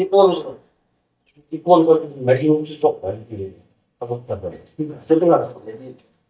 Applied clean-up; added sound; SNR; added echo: neural mask model DeepFilterNet 3.